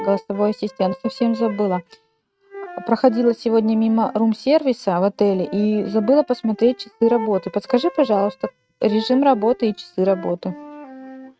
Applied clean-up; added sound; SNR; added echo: neural mask model RNNoise.